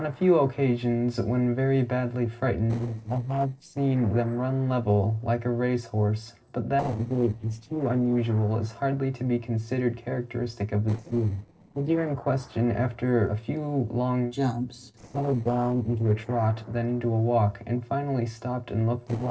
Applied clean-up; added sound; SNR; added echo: neural separator model SepFormer DNS4.